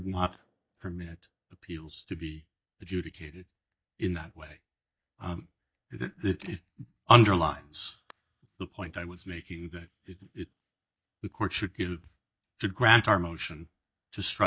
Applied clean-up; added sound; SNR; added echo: neural mask model DeepFilterNet 3.